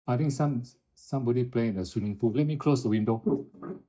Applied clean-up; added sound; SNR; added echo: neural mask model DeepFilterNet 3.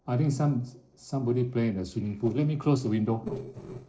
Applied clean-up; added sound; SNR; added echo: neural separator model SepFormer DNS4.